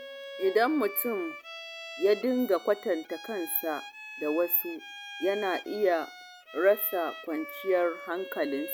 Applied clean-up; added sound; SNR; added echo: none; Bowed string instrument; 13 dB; none.